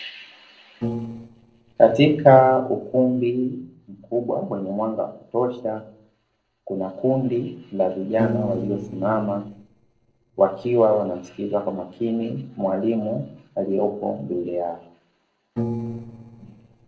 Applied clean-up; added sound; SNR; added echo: neural separator model SepFormer DNS4.